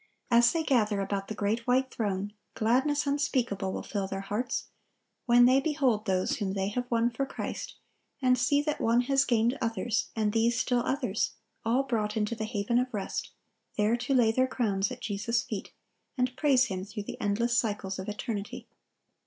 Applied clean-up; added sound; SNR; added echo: none; Hi-hat; 17 dB; none.